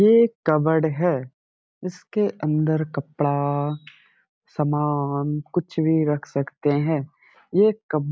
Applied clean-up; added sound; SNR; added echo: none; none; none; none.